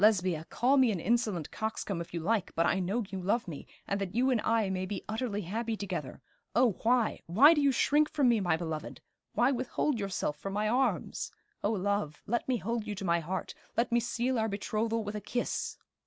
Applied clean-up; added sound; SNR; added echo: none; none; none; none.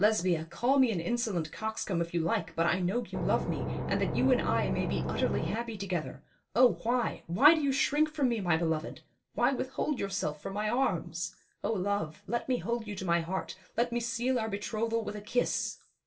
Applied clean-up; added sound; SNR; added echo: none; Engine / Boat, Water vehicle; 3 dB; reverberation time 0.2 s.